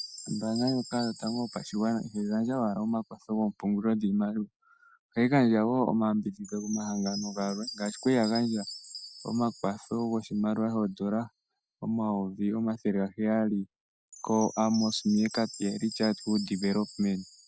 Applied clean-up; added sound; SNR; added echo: none; Chime; 17 dB; none.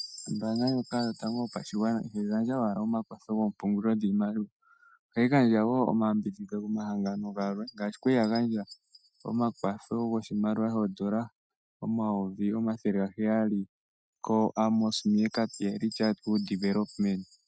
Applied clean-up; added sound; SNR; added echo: neural mask model RNNoise.